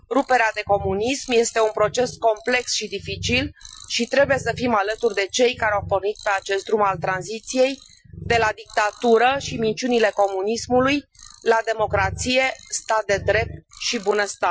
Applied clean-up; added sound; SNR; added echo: classical method Wiener filter.